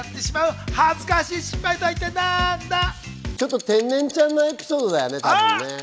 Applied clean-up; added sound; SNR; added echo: none; none; none; none.